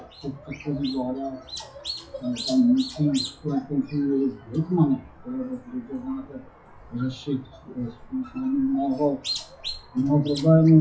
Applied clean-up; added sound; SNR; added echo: classical method WPE with log-MMSE.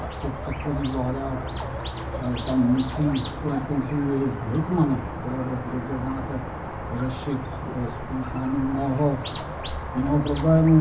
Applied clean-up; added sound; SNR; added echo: none; Squeak; 6 dB; reverberation time 0.4 s.